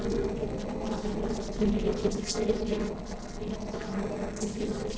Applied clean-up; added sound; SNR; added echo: neural separator model SepFormer DNS4.